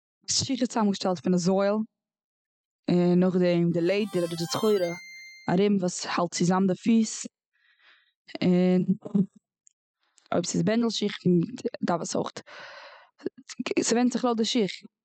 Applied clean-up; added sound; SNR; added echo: classical method spectral subtraction.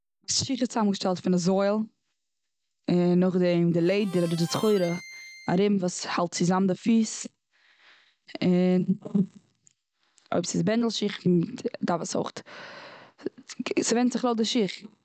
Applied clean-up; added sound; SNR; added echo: none; Harmonica; 17 dB; none.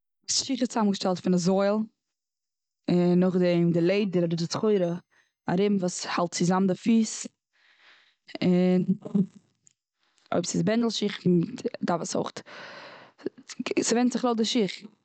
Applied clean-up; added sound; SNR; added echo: neural mask model DeepFilterNet 3.